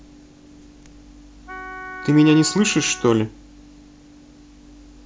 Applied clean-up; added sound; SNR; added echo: none; Wind instrument, woodwind instrument; 13 dB; none.